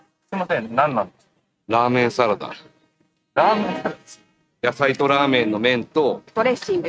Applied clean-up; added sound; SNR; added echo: neural mask model RNNoise.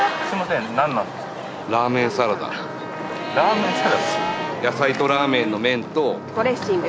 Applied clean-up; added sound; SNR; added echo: none; Trumpet; 14 dB; none.